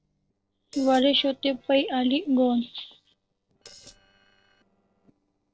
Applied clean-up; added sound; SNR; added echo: neural separator model SepFormer DNS4.